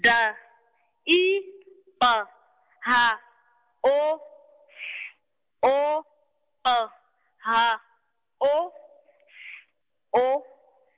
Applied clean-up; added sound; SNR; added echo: none; none; none; none.